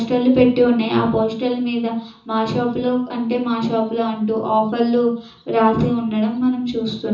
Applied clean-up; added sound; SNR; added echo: none; none; none; reverberation time 0.6 s.